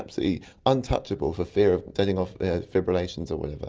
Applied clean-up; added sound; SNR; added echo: none; none; none; none.